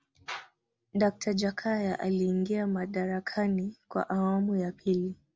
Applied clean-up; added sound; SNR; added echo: none; none; none; none.